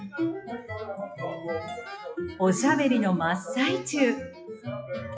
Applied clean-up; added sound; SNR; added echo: classical method WPE with log-MMSE.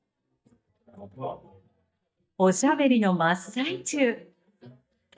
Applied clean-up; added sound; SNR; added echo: neural mask model DeepFilterNet 3.